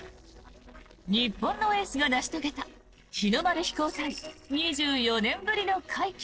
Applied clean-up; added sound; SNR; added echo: neural separator model SepFormer DNS4.